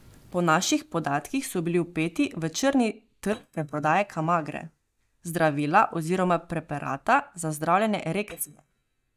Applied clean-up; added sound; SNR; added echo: neural mask model DeepFilterNet 3.